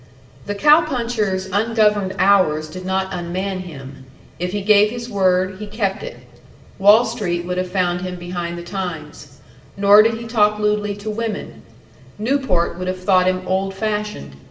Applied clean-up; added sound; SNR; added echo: none; none; none; reverberation time 0.7 s.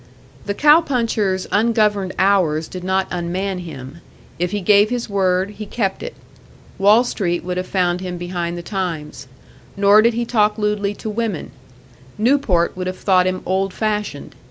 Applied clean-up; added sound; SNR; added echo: none; none; none; none.